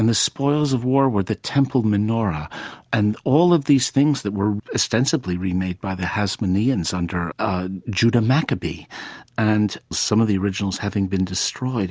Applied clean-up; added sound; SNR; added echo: none; none; none; none.